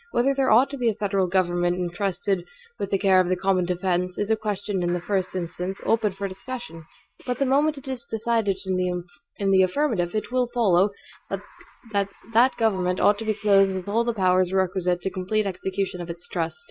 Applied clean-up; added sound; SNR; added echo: neural mask model RNNoise.